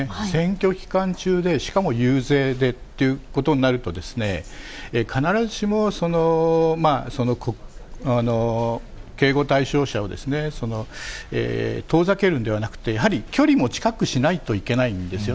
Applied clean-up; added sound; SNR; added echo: none; none; none; none.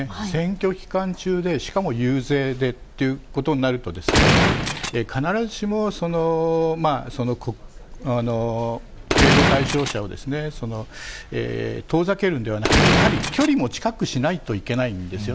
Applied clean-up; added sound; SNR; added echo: none; Gunshot, gunfire; -4 dB; none.